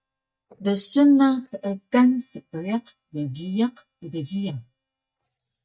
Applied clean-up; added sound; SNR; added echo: neural mask model DeepFilterNet 3.